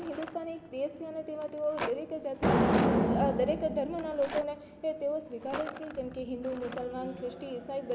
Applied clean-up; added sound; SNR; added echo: none; Rattle; 14 dB; none.